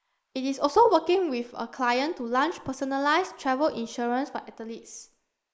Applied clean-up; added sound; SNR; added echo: neural mask model Resemble Enhance denoiser.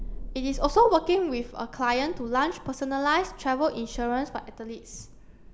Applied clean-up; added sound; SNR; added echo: none; Thunder; 12 dB; none.